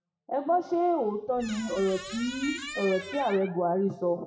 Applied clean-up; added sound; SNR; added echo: classical method WPE with log-MMSE.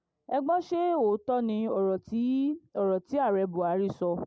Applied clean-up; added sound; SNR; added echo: none; none; none; none.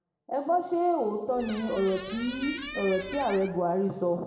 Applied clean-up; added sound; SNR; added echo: none; Squeak; 12 dB; reverberation time 1.5 s.